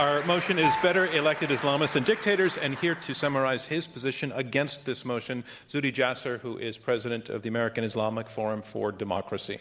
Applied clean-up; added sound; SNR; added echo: none; Piano; 13 dB; none.